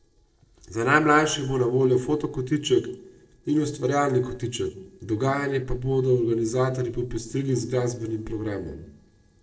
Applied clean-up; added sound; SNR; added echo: neural separator model SepFormer DNS4.